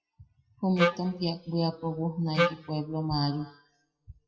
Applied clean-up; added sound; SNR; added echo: classical method WPE with log-MMSE.